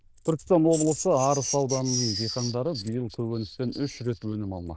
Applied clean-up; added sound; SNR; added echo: neural diffusion model UNIVERSE++.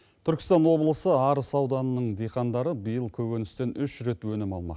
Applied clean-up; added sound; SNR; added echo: none; none; none; none.